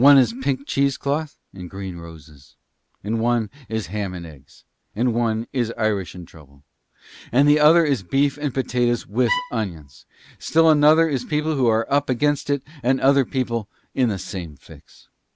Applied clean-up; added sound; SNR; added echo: none; Bowed string instrument; 8 dB; none.